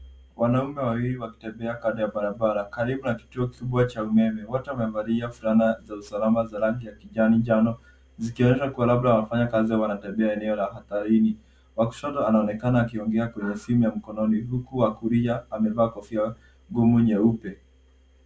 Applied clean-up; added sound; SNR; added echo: none; none; none; none.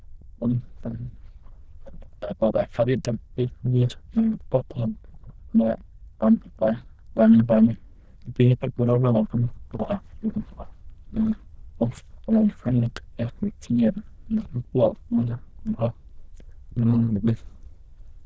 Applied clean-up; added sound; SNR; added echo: neural diffusion model UNIVERSE++.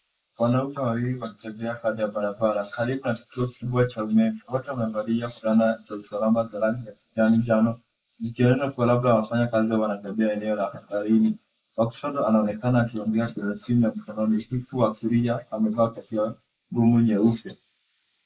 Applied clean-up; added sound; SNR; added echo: neural mask model Resemble Enhance denoiser.